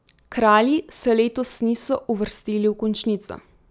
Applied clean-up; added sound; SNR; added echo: none; none; none; none.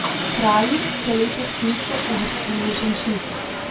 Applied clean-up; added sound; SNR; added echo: none; Train; 2 dB; reverberation time 0.2 s.